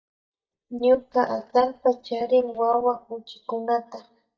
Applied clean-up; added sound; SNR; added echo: neural mask model DeepFilterNet 3.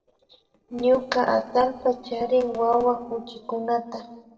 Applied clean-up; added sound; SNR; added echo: neural separator model SepFormer DNS4.